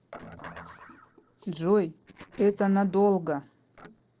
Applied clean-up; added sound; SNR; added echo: neural separator model SepFormer DNS4.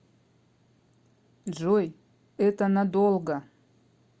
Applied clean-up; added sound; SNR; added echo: none; none; none; none.